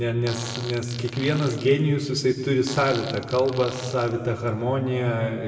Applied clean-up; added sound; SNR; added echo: none; Fart; 14 dB; reverberation time 1.8 s.